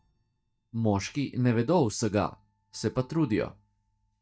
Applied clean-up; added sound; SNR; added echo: neural mask model DeepFilterNet 3.